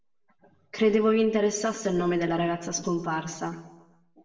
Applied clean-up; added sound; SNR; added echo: none; none; none; reverberation time 0.8 s.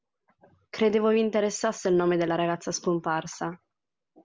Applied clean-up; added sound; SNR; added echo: none; none; none; none.